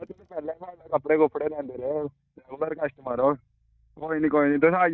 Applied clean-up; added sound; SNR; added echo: neural mask model DeepFilterNet 3.